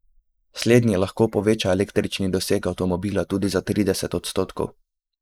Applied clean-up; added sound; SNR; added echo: neural mask model Resemble Enhance denoiser.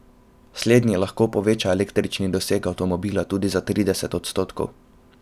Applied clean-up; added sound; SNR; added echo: none; none; none; none.